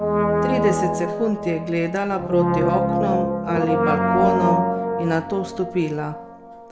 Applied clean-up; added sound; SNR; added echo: none; Brass instrument; -2 dB; none.